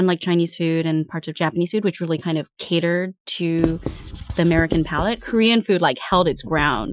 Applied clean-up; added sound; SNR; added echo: classical method Wiener filter.